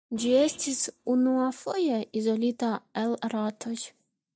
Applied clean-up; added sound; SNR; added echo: neural mask model DeepFilterNet 3.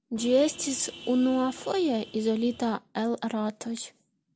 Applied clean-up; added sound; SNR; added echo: none; Vehicle horn, car horn, honking; 17 dB; none.